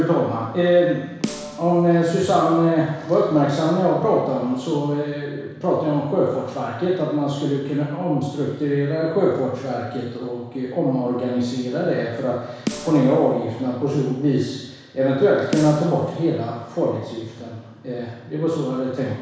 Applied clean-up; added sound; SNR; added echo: none; Snare drum; 14 dB; reverberation time 1.1 s.